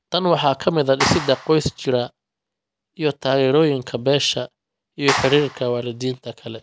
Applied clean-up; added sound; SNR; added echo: none; Clapping; 6 dB; none.